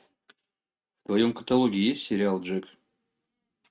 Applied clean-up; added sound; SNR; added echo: neural mask model RNNoise.